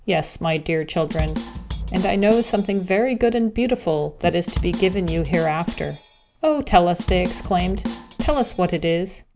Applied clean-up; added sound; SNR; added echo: none; Drum kit; 8 dB; none.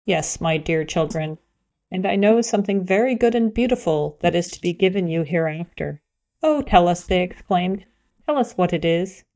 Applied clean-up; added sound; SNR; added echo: neural mask model DeepFilterNet 3.